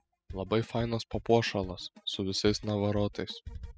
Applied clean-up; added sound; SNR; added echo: classical method spectral subtraction.